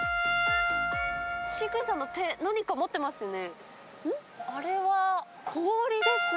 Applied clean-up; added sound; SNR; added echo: none; Trumpet; 2 dB; none.